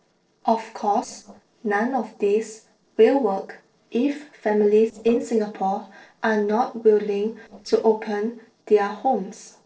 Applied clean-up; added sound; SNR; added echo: neural separator model SepFormer DNS4.